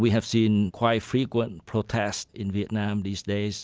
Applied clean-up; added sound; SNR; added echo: none; none; none; none.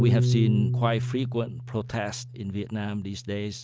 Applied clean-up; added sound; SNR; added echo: none; Piano; -1 dB; none.